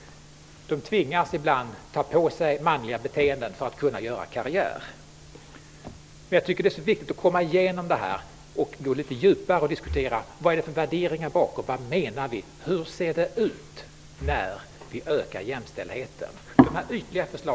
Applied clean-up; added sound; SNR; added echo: none; Breathing; 15 dB; none.